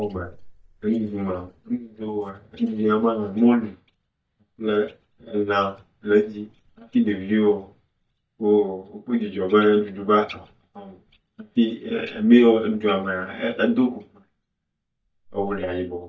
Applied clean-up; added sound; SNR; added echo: neural mask model DeepFilterNet 3.